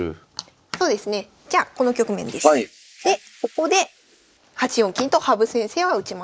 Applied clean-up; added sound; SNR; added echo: neural mask model Resemble Enhance denoiser.